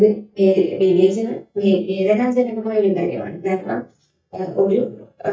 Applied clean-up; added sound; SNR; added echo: neural mask model DeepFilterNet 3.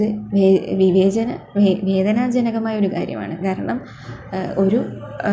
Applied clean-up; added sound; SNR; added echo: none; none; none; none.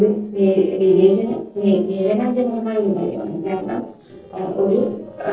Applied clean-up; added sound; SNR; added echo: neural separator model SepFormer DNS4.